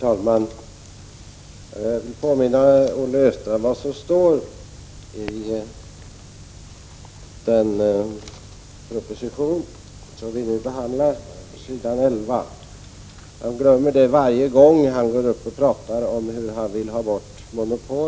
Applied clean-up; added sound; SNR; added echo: none; none; none; none.